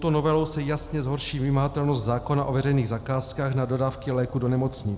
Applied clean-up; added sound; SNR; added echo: none; Engine starting / Motor vehicle (road); 17 dB; none.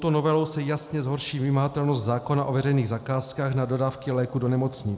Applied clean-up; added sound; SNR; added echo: none; none; none; none.